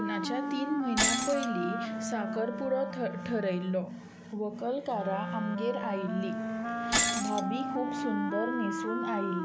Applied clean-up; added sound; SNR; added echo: none; Shatter + Wind instrument, woodwind instrument; 0 dB; none.